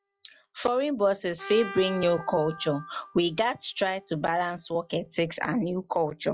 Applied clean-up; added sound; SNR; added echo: classical method log-MMSE.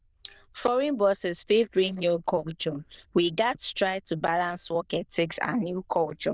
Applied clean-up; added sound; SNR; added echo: neural diffusion model UNIVERSE++.